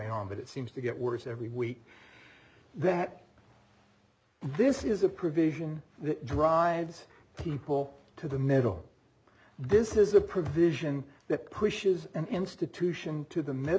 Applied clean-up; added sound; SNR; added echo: none; none; none; none.